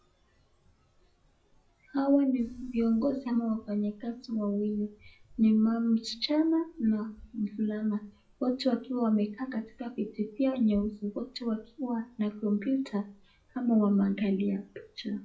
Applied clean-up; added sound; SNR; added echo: classical method WPE with log-MMSE.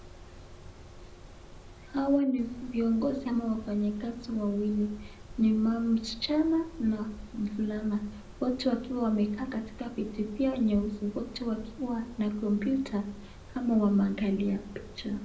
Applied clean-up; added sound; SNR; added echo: none; Mechanisms; 17 dB; reverberation time 0.5 s.